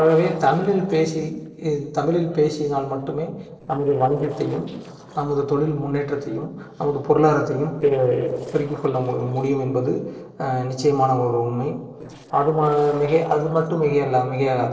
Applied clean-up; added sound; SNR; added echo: neural separator model SepFormer DNS4.